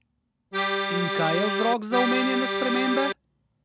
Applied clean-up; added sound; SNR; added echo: none; Accordion; -1 dB; none.